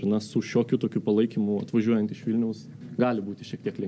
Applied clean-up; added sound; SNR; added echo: none; none; none; none.